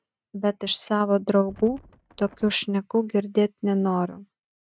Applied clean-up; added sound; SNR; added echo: neural mask model RNNoise.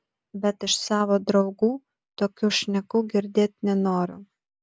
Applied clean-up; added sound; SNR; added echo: none; none; none; none.